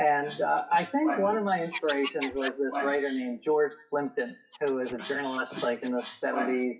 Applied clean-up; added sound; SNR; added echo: classical method WPE with log-MMSE.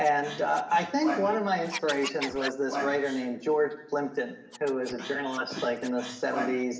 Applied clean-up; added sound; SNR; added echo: none; Scratching (performance technique); 10 dB; reverberation time 1.4 s.